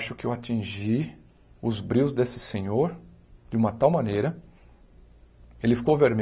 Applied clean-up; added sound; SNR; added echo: none; none; none; none.